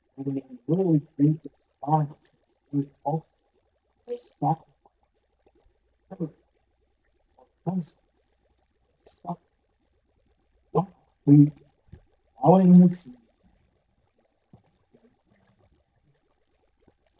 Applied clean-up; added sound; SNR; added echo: neural mask model DeepFilterNet 3.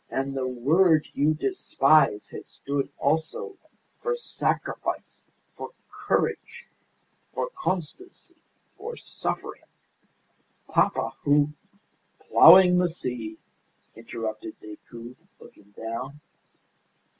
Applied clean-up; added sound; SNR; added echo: none; none; none; none.